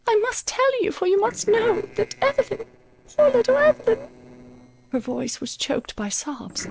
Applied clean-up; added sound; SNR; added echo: neural separator model SepFormer DNS4.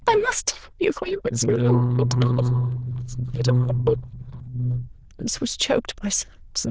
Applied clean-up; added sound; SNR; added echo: neural diffusion model UNIVERSE++.